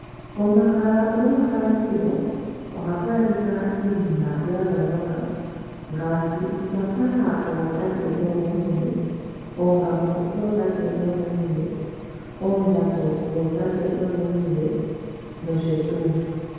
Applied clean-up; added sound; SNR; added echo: none; Engine / Aircraft; 16 dB; reverberation time 2.2 s.